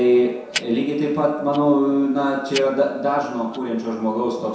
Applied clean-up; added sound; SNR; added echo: none; Tick-tock; 17 dB; reverberation time 0.7 s.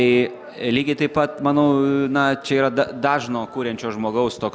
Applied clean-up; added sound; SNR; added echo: none; none; none; none.